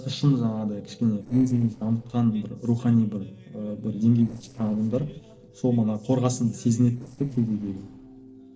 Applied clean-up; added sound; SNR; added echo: neural separator model SepFormer DNS4.